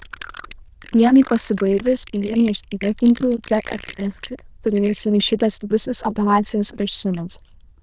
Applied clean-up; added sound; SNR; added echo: neural diffusion model UNIVERSE++.